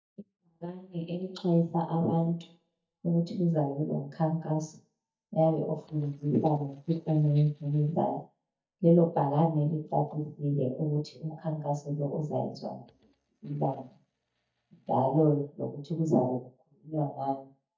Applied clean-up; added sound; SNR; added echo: neural mask model DeepFilterNet 3.